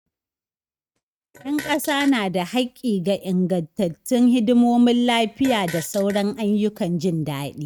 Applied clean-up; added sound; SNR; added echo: neural mask model RNNoise.